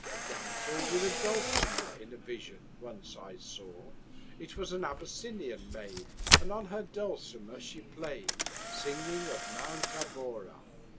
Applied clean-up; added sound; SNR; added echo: none; Camera; -4 dB; none.